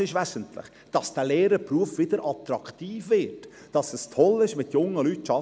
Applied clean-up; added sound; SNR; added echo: none; none; none; none.